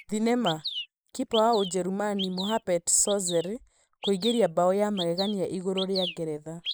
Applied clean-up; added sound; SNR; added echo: neural mask model Resemble Enhance denoiser.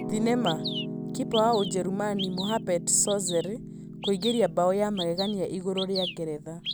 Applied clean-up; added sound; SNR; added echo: none; Bird vocalization, bird call, bird song + Piano; 7 dB; none.